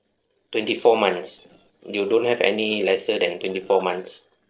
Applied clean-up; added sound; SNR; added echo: neural separator model SepFormer DNS4.